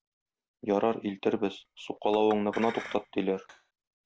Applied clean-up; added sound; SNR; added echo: none; Chink, clink; 16 dB; none.